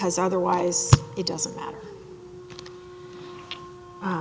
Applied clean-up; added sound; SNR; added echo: none; Dog; 15 dB; none.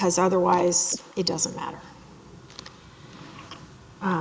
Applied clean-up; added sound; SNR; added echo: neural mask model Resemble Enhance denoiser.